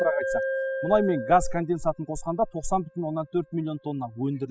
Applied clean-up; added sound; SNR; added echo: classical method spectral subtraction.